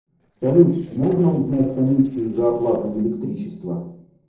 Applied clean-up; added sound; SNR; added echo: neural separator model SepFormer DNS4.